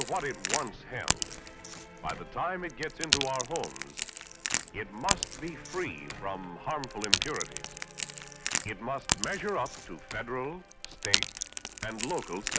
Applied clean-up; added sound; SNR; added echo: none; Crack / Crackle; -1 dB; none.